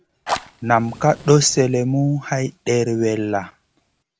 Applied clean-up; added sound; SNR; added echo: none; Fire; 15 dB; none.